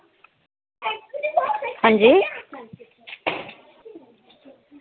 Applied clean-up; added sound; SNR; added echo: none; none; none; none.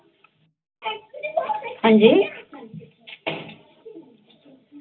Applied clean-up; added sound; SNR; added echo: none; none; none; reverberation time 0.4 s.